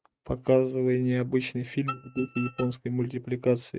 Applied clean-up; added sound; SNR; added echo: neural mask model RNNoise.